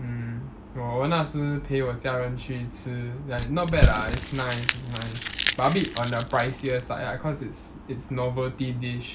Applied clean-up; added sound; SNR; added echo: none; Crumpling, crinkling / Crushing; 0 dB; none.